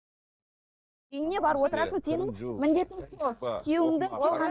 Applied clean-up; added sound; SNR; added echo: neural mask model DeepFilterNet 3.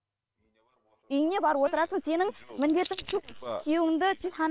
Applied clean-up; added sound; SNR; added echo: neural separator model SepFormer WHAM!.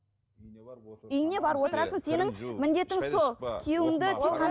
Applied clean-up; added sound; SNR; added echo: none; none; none; none.